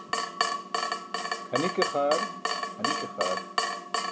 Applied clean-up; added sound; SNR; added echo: none; Drip / Water tap, faucet; -3 dB; none.